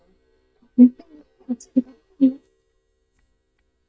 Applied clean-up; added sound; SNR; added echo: neural mask model DeepFilterNet 3.